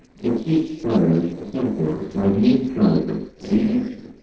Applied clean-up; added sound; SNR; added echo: neural separator model SepFormer DNS4.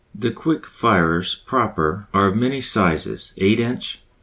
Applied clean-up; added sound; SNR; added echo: none; none; none; none.